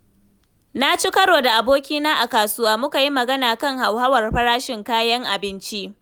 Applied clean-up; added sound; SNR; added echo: none; none; none; none.